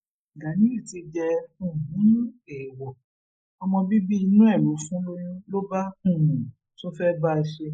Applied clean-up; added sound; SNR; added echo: neural mask model Resemble Enhance denoiser.